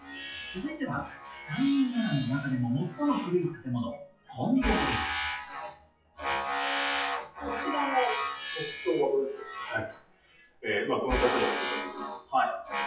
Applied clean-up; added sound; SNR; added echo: classical method WPE with log-MMSE.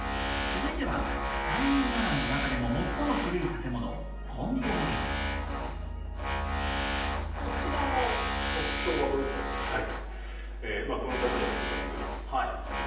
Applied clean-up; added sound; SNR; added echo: none; Tools; -1 dB; reverberation time 0.9 s.